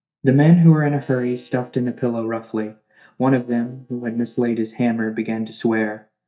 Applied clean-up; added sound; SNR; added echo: neural mask model DeepFilterNet 3.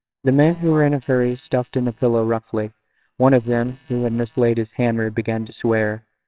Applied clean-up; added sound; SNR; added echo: neural separator model SepFormer WHAMR!.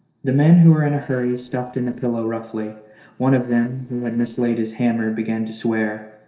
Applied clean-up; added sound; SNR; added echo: neural separator model SepFormer DNS4.